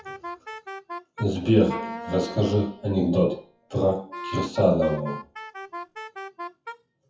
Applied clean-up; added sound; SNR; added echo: classical method WPE with log-MMSE.